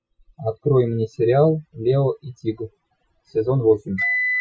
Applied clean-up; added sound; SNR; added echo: classical method Wiener filter.